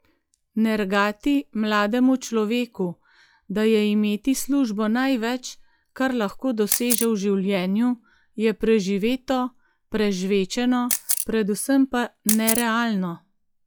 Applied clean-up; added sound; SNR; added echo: classical method log-MMSE.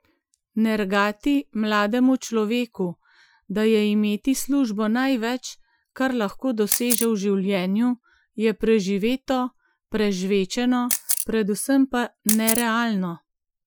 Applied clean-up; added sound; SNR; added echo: classical method Wiener filter.